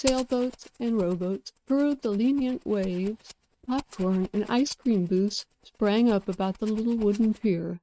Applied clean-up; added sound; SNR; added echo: neural mask model RNNoise.